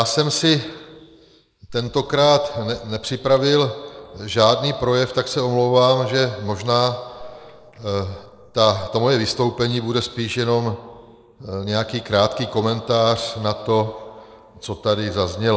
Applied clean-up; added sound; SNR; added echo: neural mask model Resemble Enhance denoiser.